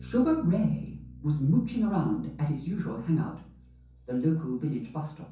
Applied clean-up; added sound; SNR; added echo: none; Bass guitar; 20 dB; reverberation time 0.6 s.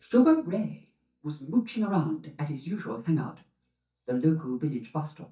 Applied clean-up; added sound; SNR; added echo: neural mask model DeepFilterNet 3.